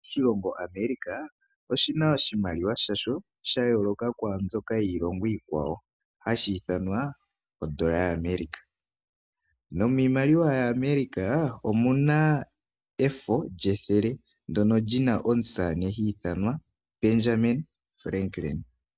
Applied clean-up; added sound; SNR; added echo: none; none; none; none.